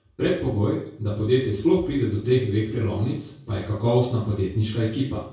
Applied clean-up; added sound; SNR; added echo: none; none; none; reverberation time 0.6 s.